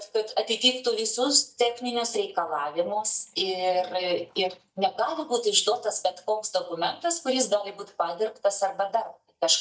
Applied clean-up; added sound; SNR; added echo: neural mask model DeepFilterNet 3.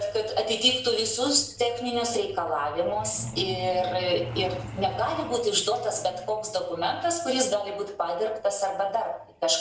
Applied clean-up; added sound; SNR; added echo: none; Truck; 16 dB; reverberation time 0.2 s.